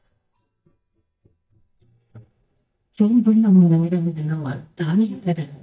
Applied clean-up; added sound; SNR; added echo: neural mask model DeepFilterNet 3.